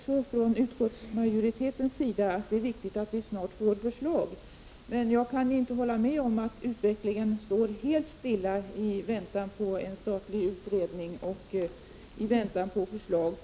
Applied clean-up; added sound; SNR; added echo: none; none; none; none.